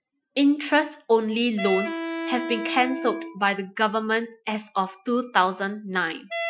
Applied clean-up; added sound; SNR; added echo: classical method Wiener filter.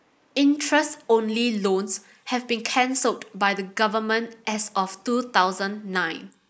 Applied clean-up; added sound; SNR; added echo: neural mask model Resemble Enhance denoiser.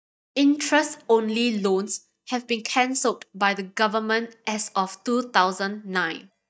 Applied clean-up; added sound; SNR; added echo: neural mask model DeepFilterNet 3.